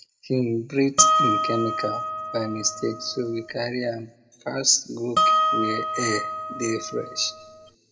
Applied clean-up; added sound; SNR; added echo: none; Harp; -1 dB; reverberation time 0.7 s.